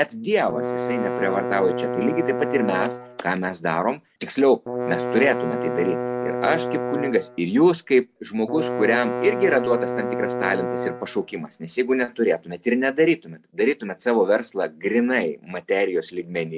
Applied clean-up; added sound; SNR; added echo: none; Bowed string instrument; 5 dB; none.